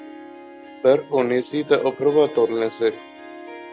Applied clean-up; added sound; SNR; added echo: none; Harp; 18 dB; none.